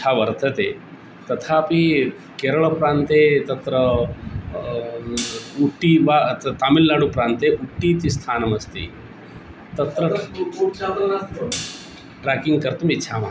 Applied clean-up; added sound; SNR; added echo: none; Hi-hat; 16 dB; none.